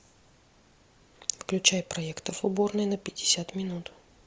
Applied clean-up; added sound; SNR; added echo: none; none; none; none.